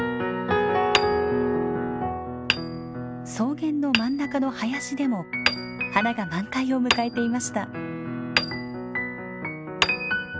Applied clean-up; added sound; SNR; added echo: none; Hammer; 7 dB; none.